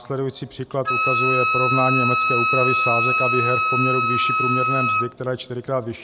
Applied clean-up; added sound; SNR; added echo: none; Wind instrument, woodwind instrument; -3 dB; none.